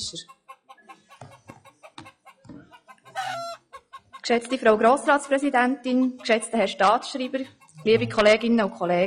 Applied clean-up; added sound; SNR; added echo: classical method log-MMSE.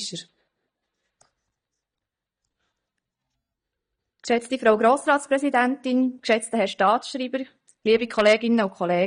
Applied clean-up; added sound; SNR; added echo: neural mask model DeepFilterNet 3.